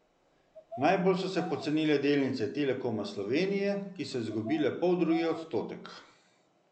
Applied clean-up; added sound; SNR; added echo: none; Bird vocalization, bird call, bird song; 17 dB; none.